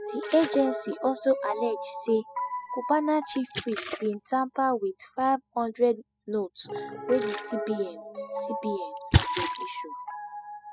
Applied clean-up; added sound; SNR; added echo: classical method spectral subtraction.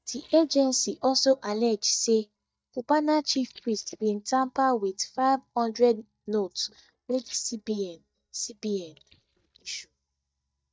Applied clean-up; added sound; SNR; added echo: neural mask model DeepFilterNet 3.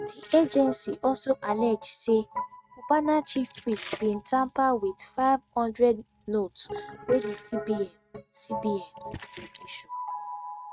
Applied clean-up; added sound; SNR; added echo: neural mask model RNNoise.